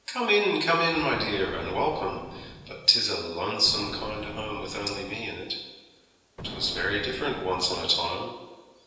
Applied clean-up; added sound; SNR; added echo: none; Explosion; 14 dB; reverberation time 1.0 s.